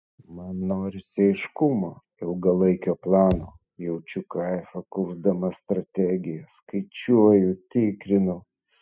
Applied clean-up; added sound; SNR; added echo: classical method spectral subtraction.